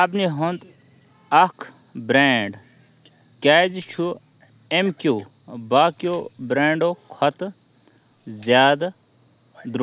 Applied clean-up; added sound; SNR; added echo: none; Tambourine; 19 dB; none.